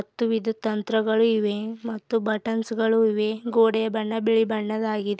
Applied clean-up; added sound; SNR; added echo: none; none; none; none.